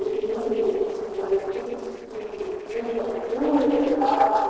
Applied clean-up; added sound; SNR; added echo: neural separator model SepFormer DNS4.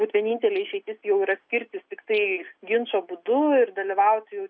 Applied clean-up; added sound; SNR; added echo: none; none; none; none.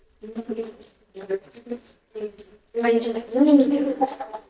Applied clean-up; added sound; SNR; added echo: neural mask model DeepFilterNet 3.